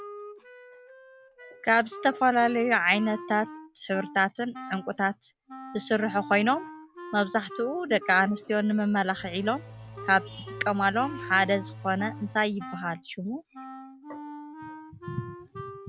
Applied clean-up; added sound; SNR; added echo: none; Engine / Domestic sounds, home sounds + Wind instrument, woodwind instrument; 14 dB; none.